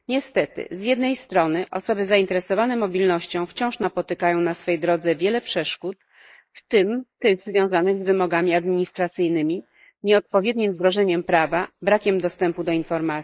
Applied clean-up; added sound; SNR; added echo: neural mask model Resemble Enhance denoiser.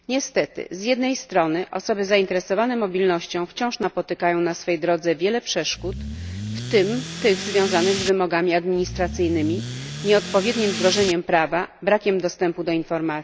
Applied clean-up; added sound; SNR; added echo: none; Accelerating, revving, vroom / Car; 7 dB; none.